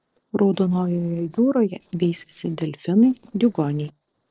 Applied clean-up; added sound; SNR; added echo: neural separator model SepFormer DNS4.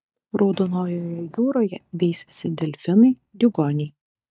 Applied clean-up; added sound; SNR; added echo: neural mask model DeepFilterNet 3.